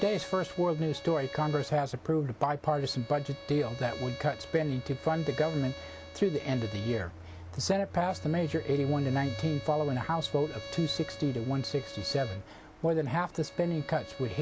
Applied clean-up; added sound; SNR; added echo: none; Bowed string instrument; 15 dB; none.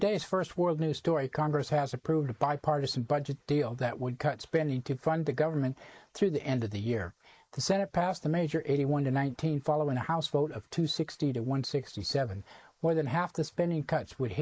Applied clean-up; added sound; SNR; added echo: neural mask model Resemble Enhance denoiser.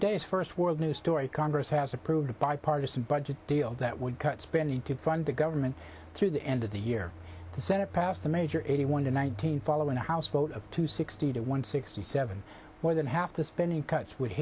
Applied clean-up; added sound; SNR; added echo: none; none; none; none.